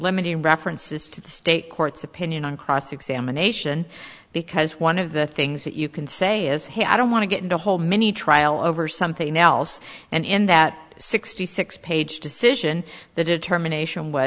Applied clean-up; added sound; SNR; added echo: none; none; none; none.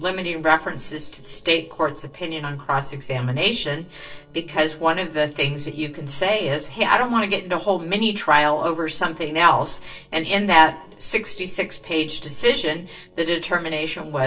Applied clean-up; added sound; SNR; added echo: neural separator model SepFormer DNS4.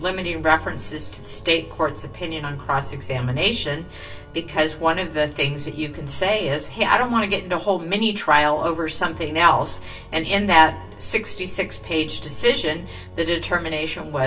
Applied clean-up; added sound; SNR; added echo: none; Organ; 16 dB; reverberation time 0.2 s.